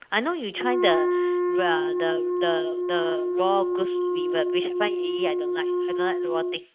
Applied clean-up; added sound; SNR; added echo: neural mask model RNNoise.